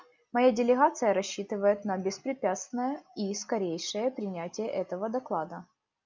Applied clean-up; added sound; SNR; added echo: none; none; none; none.